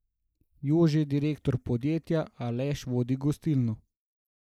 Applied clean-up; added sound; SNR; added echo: neural mask model Resemble Enhance denoiser.